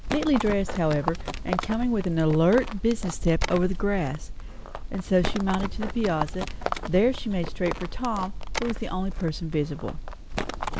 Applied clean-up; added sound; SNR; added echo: none; Livestock, farm animals, working animals; 5 dB; none.